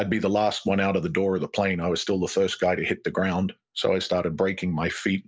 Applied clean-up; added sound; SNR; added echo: none; none; none; none.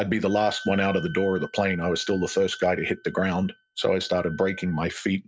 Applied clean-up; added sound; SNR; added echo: neural mask model RNNoise.